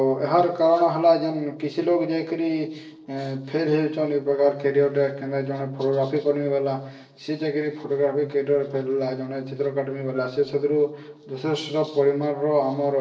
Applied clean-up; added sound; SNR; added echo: neural separator model SepFormer DNS4.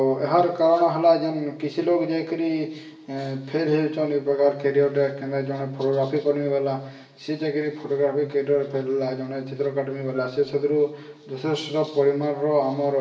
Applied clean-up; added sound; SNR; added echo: none; Wind instrument, woodwind instrument; 19 dB; reverberation time 0.8 s.